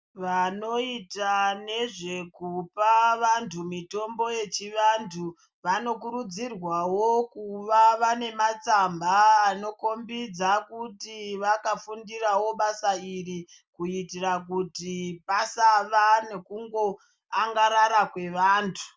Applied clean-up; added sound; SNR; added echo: none; none; none; none.